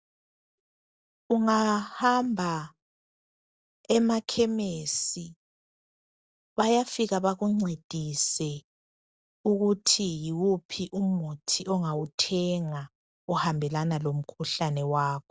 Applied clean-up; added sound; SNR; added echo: none; none; none; none.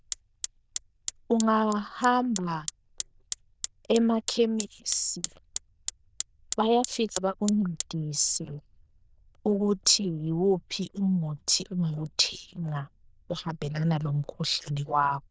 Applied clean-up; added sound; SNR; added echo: neural diffusion model UNIVERSE++.